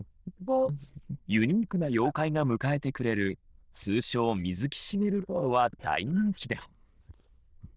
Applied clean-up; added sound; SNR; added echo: neural diffusion model UNIVERSE++.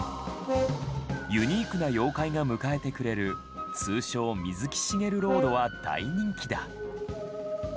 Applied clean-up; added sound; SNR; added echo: none; Brass instrument; 5 dB; none.